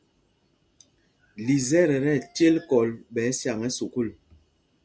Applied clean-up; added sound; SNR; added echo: none; none; none; none.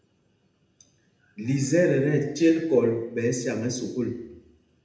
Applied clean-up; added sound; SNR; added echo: none; none; none; reverberation time 0.8 s.